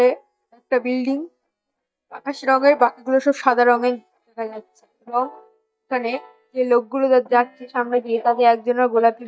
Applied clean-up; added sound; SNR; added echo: neural mask model DeepFilterNet 3.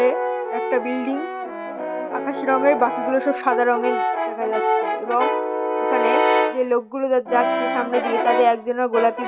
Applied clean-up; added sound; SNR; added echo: none; Brass instrument; 1 dB; none.